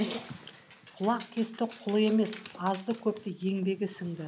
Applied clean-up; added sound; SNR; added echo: none; Dog; 11 dB; none.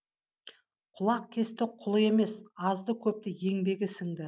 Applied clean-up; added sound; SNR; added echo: none; none; none; none.